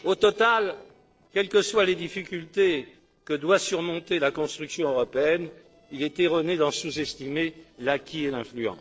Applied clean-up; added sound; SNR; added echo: neural separator model SepFormer DNS4.